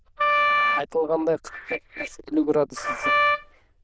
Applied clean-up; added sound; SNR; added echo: neural diffusion model UNIVERSE++.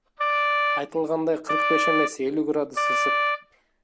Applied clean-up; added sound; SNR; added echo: none; Wind instrument, woodwind instrument; -3 dB; none.